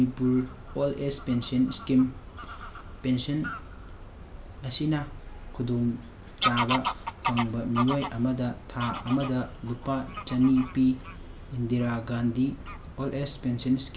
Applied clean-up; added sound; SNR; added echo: none; Bird vocalization, bird call, bird song / Fowl; 10 dB; none.